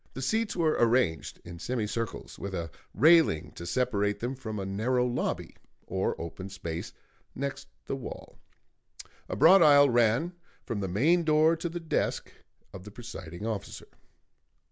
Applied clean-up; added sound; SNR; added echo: none; none; none; none.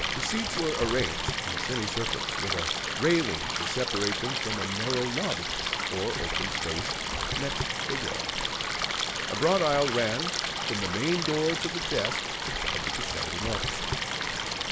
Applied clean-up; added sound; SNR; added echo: none; Stream; -1 dB; none.